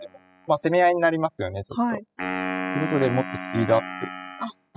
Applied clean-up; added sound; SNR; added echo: classical method spectral subtraction.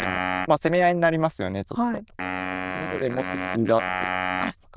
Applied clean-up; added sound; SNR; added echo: neural diffusion model UNIVERSE++.